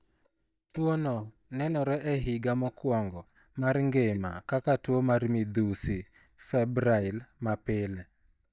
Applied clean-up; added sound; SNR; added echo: neural mask model DeepFilterNet 3.